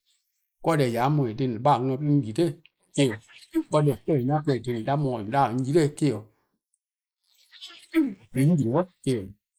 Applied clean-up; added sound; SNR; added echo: neural mask model Resemble Enhance denoiser.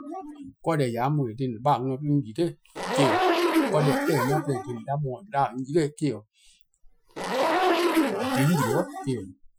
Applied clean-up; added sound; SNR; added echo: classical method Wiener filter.